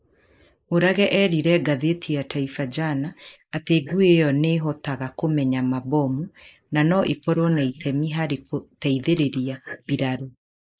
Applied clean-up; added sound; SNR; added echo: neural mask model Resemble Enhance denoiser.